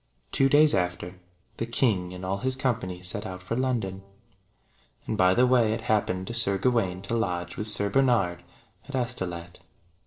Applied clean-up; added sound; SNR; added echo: neural separator model SepFormer DNS4.